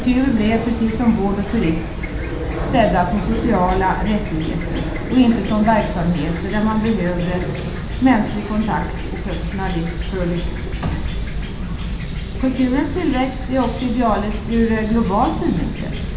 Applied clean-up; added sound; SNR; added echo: none; Chirp, tweet / Fowl; 6 dB; reverberation time 0.4 s.